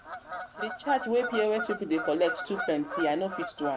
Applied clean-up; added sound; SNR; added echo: none; Bird vocalization, bird call, bird song / Fowl; 7 dB; none.